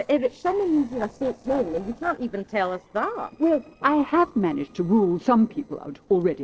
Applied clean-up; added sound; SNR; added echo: neural separator model SepFormer DNS4.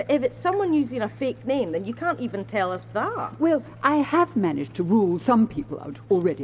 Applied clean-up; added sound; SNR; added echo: none; none; none; none.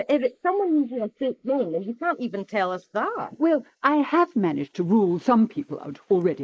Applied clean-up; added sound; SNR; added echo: neural mask model Resemble Enhance denoiser.